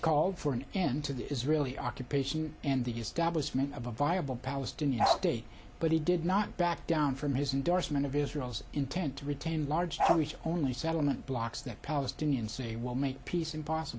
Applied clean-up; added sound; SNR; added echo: none; Bark; -1 dB; none.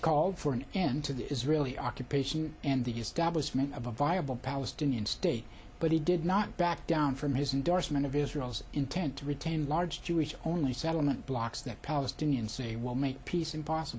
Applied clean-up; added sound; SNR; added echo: none; none; none; none.